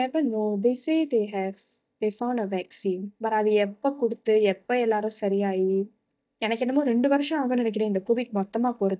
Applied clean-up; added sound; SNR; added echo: neural mask model DeepFilterNet 3.